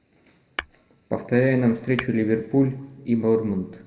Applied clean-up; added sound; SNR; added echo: none; Tap / Hammer; 15 dB; reverberation time 1.2 s.